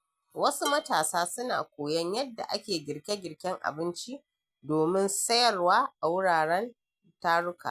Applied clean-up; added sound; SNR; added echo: none; Dishes, pots, and pans; 14 dB; none.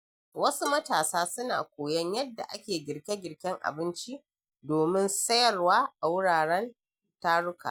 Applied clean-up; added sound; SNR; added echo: neural mask model DeepFilterNet 3.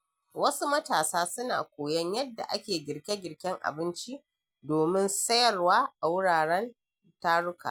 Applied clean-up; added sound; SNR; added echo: none; none; none; none.